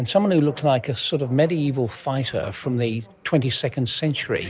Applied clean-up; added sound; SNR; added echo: none; none; none; none.